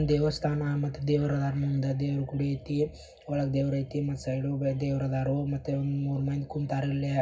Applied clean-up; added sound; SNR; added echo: none; none; none; reverberation time 0.4 s.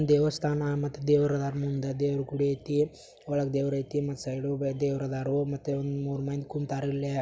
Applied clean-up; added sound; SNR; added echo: none; none; none; none.